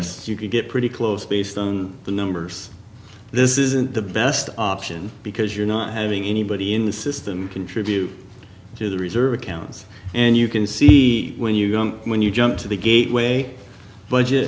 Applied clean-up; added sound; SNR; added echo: none; none; none; none.